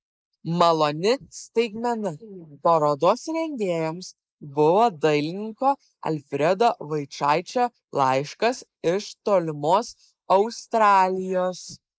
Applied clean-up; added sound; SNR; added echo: neural mask model Resemble Enhance denoiser.